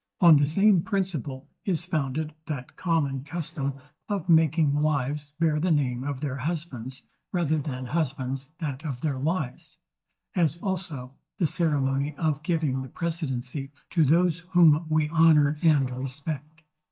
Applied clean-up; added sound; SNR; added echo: neural mask model DeepFilterNet 3.